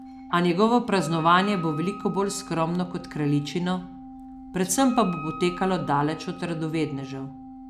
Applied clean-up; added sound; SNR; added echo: none; Wind instrument, woodwind instrument + Organ; 14 dB; none.